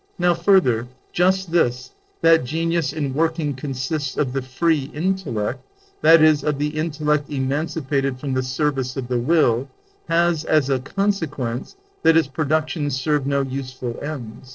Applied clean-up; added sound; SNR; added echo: neural separator model SepFormer DNS4.